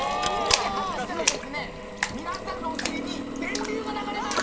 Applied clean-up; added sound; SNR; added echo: none; Drill + Splash, splatter; -1 dB; none.